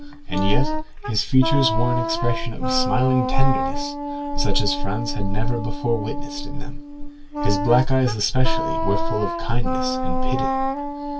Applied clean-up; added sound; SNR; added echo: none; Wind instrument, woodwind instrument; 7 dB; reverberation time 0.1 s.